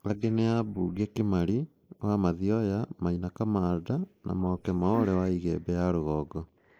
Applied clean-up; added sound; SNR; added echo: neural mask model Resemble Enhance denoiser.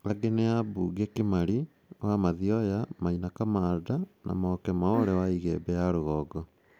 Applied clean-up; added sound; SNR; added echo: none; none; none; none.